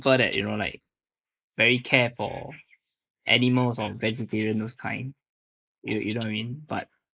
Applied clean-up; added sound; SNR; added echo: neural mask model Resemble Enhance denoiser.